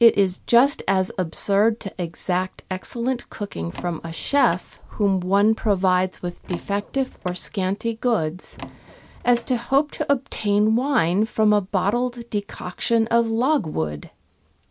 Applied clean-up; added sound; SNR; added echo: none; Door; 18 dB; none.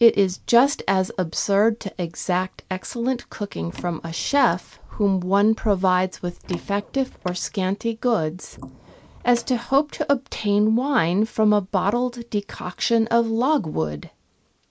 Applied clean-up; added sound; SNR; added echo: neural mask model Resemble Enhance denoiser.